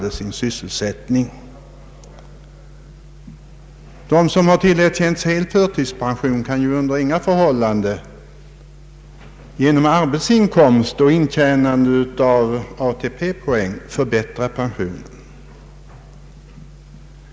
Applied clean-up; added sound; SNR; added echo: none; none; none; none.